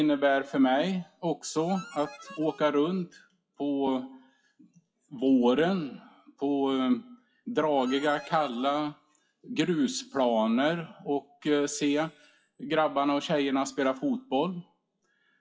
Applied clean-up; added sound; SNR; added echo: classical method WPE with log-MMSE.